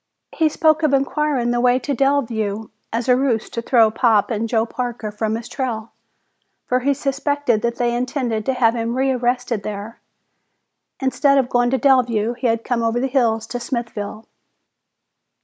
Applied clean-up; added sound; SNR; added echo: none; none; none; none.